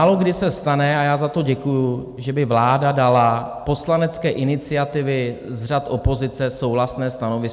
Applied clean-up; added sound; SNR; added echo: none; none; none; none.